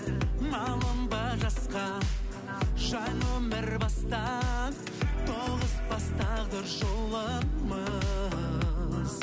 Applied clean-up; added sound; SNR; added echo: none; none; none; none.